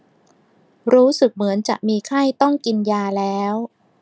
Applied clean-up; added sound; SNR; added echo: none; none; none; none.